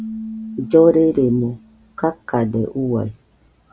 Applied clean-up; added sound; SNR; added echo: none; Keyboard (musical); 16 dB; none.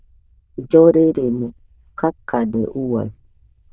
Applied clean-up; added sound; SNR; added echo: neural diffusion model UNIVERSE++.